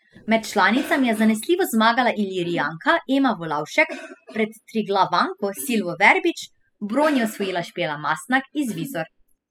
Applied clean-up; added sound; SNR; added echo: classical method spectral subtraction.